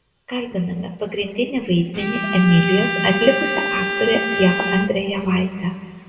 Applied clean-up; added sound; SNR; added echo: none; Bowed string instrument; 4 dB; reverberation time 2.1 s.